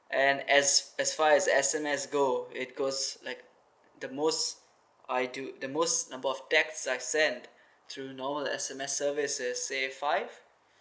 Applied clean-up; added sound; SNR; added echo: none; none; none; none.